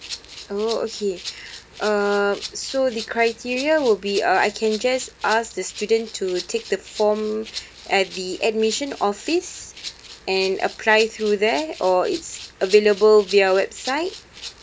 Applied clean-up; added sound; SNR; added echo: none; Rattle (instrument); 16 dB; none.